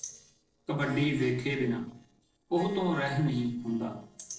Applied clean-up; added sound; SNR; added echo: neural separator model SepFormer DNS4.